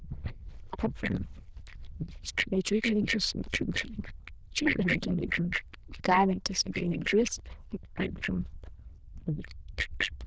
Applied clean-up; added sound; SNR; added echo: neural diffusion model UNIVERSE++.